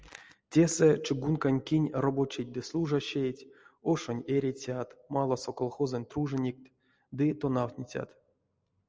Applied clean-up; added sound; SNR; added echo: none; none; none; none.